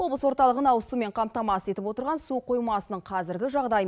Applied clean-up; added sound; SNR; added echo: none; none; none; none.